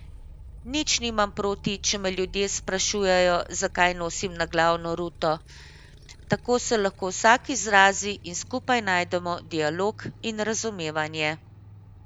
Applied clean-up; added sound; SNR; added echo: none; Motorcycle; 18 dB; none.